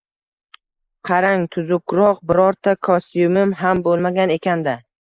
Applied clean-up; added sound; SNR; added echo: neural mask model Resemble Enhance denoiser.